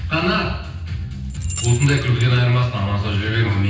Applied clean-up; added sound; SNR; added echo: none; Rattle / Keys jangling; 15 dB; reverberation time 0.9 s.